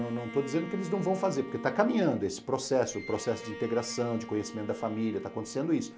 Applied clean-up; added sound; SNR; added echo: none; Bowed string instrument; 13 dB; none.